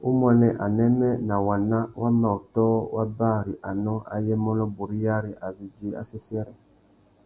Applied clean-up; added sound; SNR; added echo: none; none; none; none.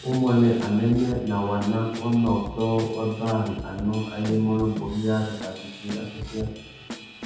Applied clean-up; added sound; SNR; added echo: none; Drum / Drum kit; 13 dB; reverberation time 0.9 s.